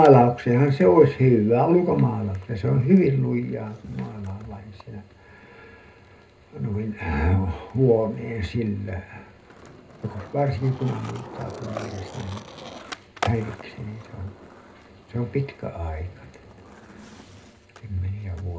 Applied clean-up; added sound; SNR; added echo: none; Skateboard; 19 dB; reverberation time 0.2 s.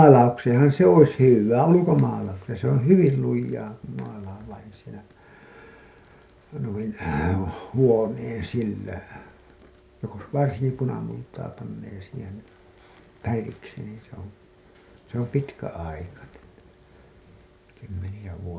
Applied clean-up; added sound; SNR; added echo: none; none; none; none.